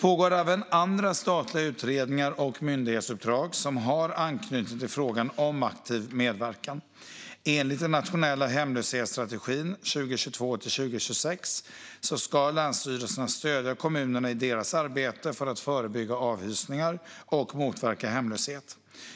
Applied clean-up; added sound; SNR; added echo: none; none; none; none.